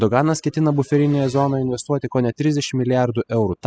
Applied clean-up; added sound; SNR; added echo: classical method spectral subtraction.